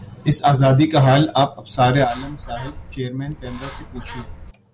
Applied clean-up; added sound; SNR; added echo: none; Bird; 16 dB; none.